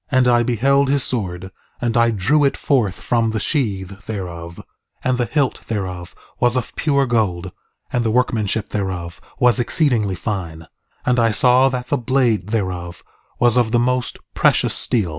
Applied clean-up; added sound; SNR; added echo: none; none; none; none.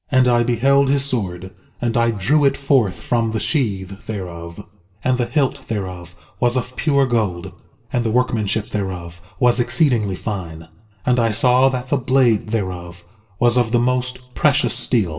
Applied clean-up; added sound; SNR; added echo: none; none; none; reverberation time 0.7 s.